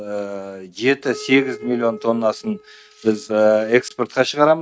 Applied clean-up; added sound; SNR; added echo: neural mask model RNNoise.